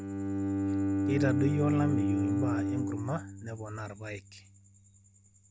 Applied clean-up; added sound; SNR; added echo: none; Bowed string instrument; -4 dB; none.